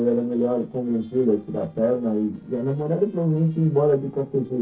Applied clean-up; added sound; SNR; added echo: neural separator model SepFormer DNS4.